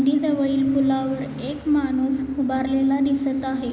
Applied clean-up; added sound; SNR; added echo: none; none; none; none.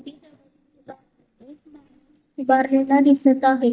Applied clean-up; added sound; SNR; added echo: neural mask model DeepFilterNet 3.